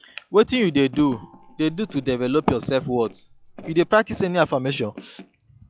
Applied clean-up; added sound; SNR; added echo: classical method log-MMSE.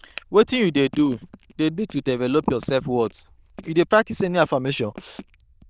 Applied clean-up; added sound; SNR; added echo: neural diffusion model UNIVERSE++.